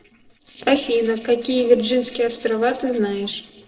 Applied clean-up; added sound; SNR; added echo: neural separator model SepFormer DNS4.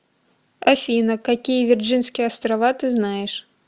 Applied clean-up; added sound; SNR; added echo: none; none; none; none.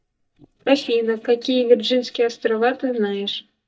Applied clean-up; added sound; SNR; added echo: neural mask model DeepFilterNet 3.